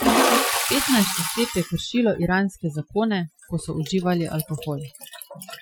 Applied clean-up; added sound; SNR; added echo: classical method Wiener filter.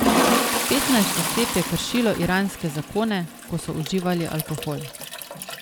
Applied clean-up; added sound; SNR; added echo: none; Toilet flush; 1 dB; none.